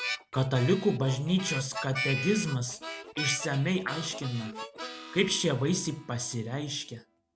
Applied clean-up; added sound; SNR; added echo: none; Harmonica; 9 dB; none.